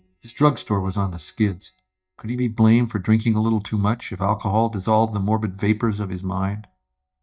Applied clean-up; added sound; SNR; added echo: neural mask model DeepFilterNet 3.